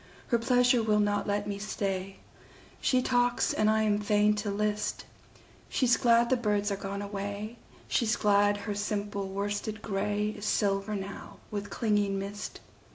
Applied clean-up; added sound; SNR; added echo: none; none; none; none.